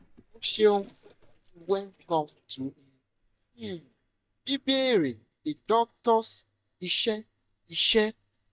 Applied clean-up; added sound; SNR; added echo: neural mask model DeepFilterNet 3.